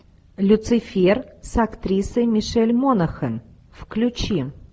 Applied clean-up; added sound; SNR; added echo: none; none; none; none.